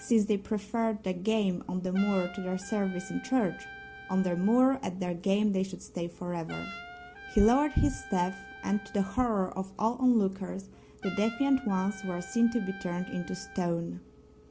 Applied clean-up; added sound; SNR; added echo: none; Trumpet; 18 dB; none.